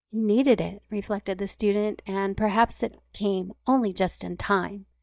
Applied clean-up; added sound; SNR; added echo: neural mask model DeepFilterNet 3.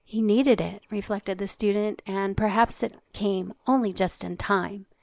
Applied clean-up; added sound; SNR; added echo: neural mask model Resemble Enhance denoiser.